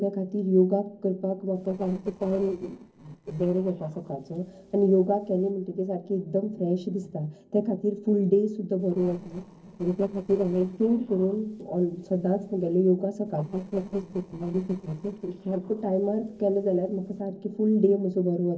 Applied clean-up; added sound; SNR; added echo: neural separator model SepFormer DNS4.